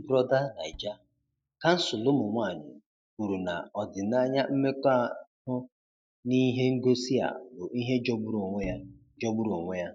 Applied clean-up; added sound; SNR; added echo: neural mask model DeepFilterNet 3.